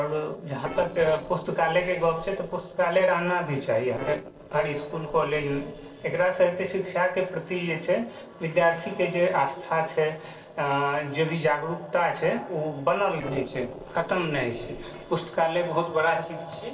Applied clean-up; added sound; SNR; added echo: neural separator model SepFormer DNS4.